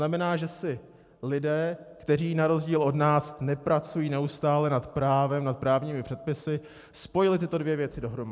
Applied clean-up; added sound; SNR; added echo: none; none; none; none.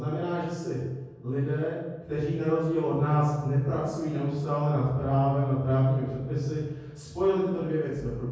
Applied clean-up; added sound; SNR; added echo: none; none; none; reverberation time 1.3 s.